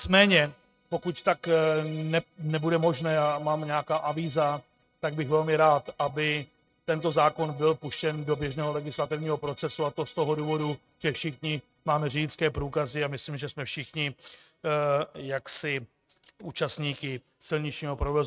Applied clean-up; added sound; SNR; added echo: neural mask model RNNoise.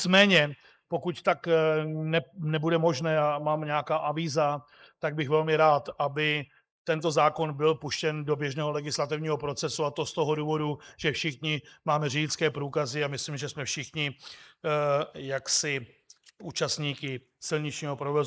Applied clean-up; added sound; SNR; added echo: neural mask model Resemble Enhance denoiser.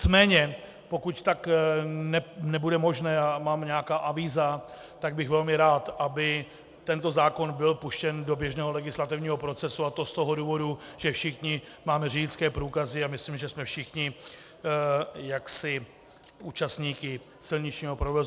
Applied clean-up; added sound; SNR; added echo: none; none; none; none.